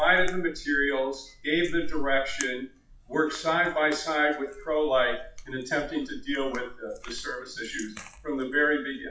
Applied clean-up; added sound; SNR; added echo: classical method WPE with log-MMSE.